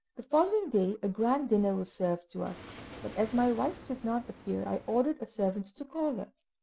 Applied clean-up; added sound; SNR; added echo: none; Waves, surf; 16 dB; none.